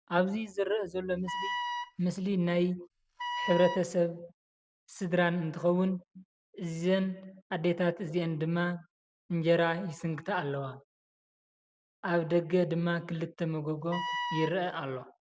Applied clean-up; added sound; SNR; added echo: none; Wind instrument, woodwind instrument; 6 dB; none.